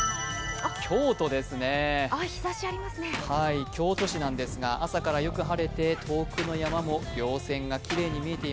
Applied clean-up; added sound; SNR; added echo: none; Accelerating, revving, vroom + Gunshot, gunfire; 10 dB; none.